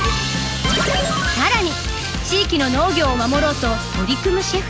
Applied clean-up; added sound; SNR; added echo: none; none; none; none.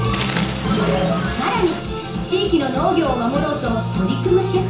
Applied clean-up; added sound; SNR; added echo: none; Waves, surf; 12 dB; reverberation time 0.6 s.